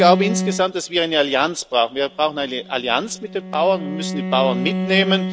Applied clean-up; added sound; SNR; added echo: none; Bowed string instrument; 6 dB; none.